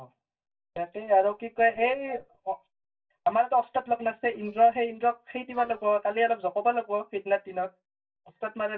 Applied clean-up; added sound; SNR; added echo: neural mask model DeepFilterNet 3.